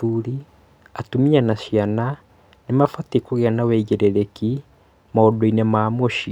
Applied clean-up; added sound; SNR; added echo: none; none; none; none.